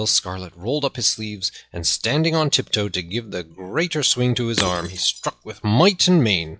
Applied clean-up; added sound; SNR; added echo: classical method log-MMSE.